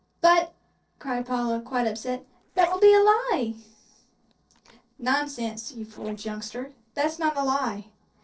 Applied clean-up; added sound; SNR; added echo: neural separator model SepFormer DNS4.